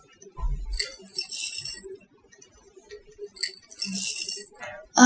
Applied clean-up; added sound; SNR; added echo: classical method Wiener filter.